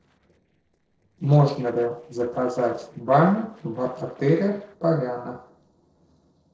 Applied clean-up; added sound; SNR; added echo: neural separator model SepFormer DNS4.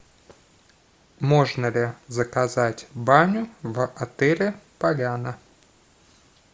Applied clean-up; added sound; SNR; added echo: none; none; none; none.